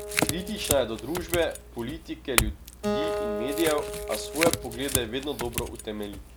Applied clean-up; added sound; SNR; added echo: none; Acoustic guitar + Chink, clink / Domestic sounds, home sounds; 0 dB; none.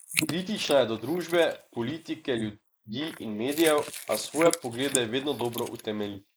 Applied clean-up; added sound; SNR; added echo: neural mask model Resemble Enhance denoiser.